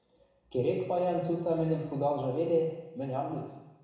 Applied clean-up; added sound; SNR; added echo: none; none; none; reverberation time 1.0 s.